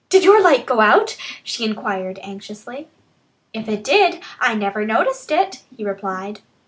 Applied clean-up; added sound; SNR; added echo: none; none; none; none.